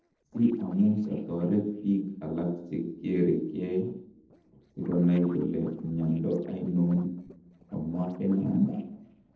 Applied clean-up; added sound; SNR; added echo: neural separator model SepFormer DNS4.